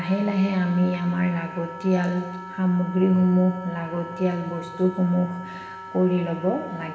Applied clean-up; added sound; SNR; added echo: none; Wind instrument, woodwind instrument; 15 dB; reverberation time 1.4 s.